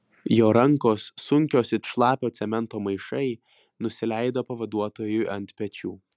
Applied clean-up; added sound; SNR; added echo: none; none; none; none.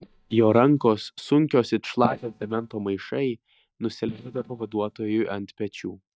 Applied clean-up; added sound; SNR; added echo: neural mask model DeepFilterNet 3.